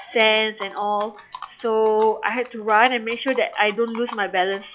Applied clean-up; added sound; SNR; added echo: classical method log-MMSE.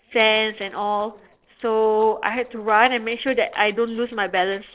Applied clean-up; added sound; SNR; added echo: neural separator model SepFormer DNS4.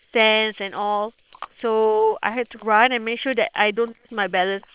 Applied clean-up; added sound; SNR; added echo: neural separator model SepFormer WHAM!.